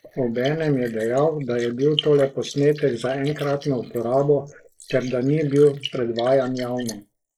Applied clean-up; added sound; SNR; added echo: neural mask model Resemble Enhance denoiser.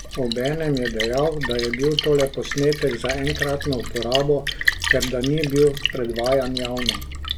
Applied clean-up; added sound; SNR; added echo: none; Splash, splatter; 5 dB; none.